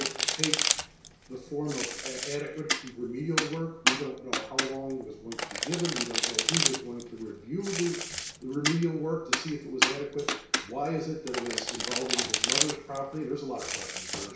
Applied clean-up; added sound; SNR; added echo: none; Domestic sounds, home sounds; -2 dB; reverberation time 0.6 s.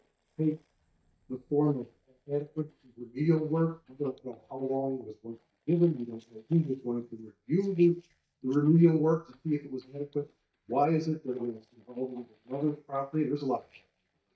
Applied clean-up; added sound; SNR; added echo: neural mask model DeepFilterNet 3.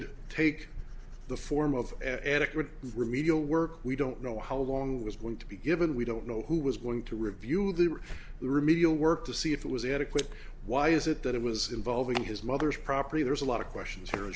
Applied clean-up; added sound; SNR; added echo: none; none; none; none.